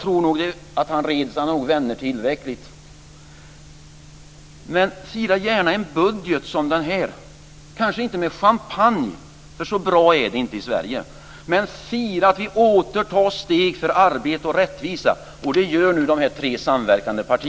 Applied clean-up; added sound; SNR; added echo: none; none; none; none.